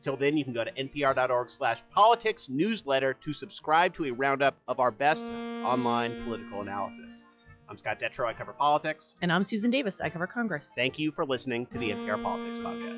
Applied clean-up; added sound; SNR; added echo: classical method log-MMSE.